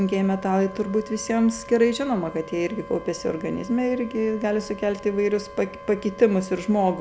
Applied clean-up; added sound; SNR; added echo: none; Wind instrument, woodwind instrument; 17 dB; none.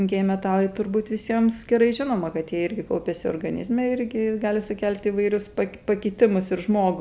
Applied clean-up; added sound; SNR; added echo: none; none; none; none.